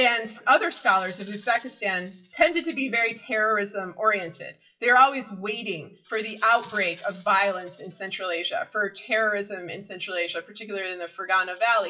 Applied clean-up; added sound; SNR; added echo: classical method WPE with log-MMSE.